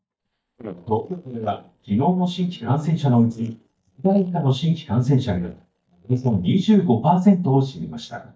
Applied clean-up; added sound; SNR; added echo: neural mask model DeepFilterNet 3.